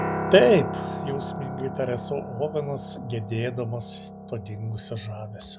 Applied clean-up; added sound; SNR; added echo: none; Piano; 7 dB; none.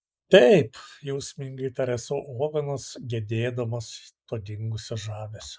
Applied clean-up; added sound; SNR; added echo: neural mask model Resemble Enhance denoiser.